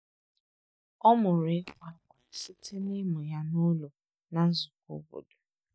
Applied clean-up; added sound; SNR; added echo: neural mask model DeepFilterNet 3.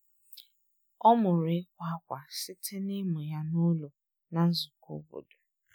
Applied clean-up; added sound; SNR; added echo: none; none; none; none.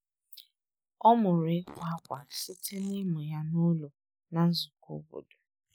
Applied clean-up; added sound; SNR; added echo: neural mask model Resemble Enhance denoiser.